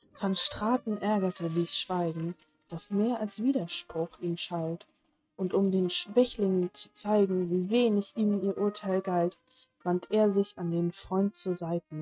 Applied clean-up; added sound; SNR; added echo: neural mask model RNNoise.